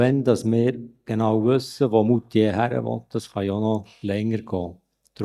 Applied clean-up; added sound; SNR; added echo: neural mask model DeepFilterNet 3.